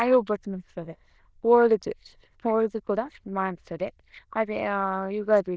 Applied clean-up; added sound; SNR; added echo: neural diffusion model UNIVERSE++.